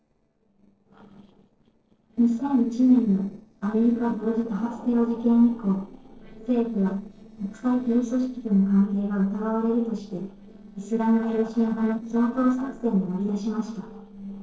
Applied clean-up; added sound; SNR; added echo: neural separator model SepFormer DNS4.